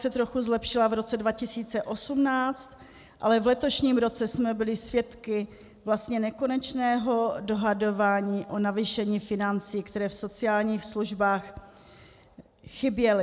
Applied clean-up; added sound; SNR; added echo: none; none; none; none.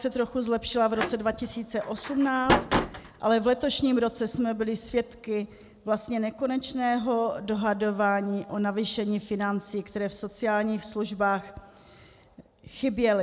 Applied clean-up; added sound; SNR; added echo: none; Slam; 2 dB; none.